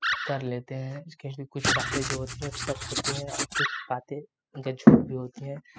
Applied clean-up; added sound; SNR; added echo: classical method spectral subtraction.